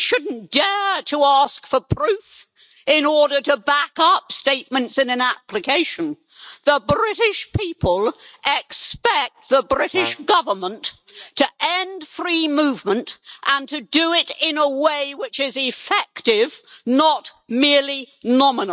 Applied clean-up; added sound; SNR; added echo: neural mask model RNNoise.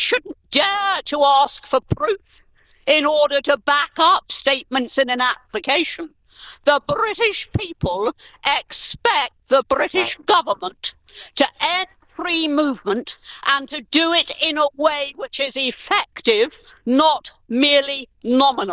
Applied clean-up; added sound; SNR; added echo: neural diffusion model UNIVERSE++.